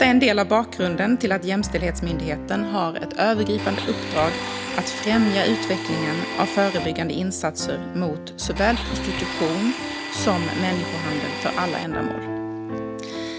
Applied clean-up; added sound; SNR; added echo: none; Piano + Domestic sounds, home sounds; 5 dB; none.